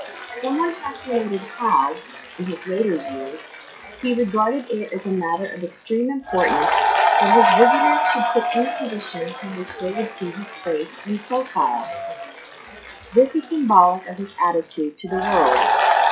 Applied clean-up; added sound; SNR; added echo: classical method WPE with log-MMSE.